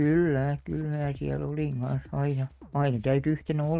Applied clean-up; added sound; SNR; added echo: neural mask model RNNoise.